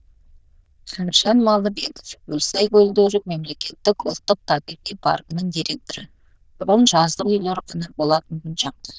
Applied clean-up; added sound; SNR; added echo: neural diffusion model UNIVERSE++.